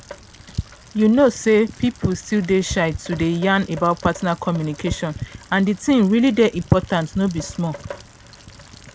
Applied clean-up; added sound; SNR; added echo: none; Rain; 15 dB; none.